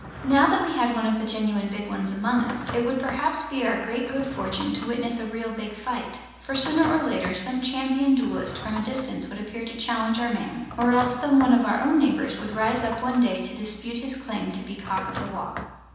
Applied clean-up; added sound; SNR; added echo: none; Drawer open or close; 15 dB; reverberation time 1.1 s.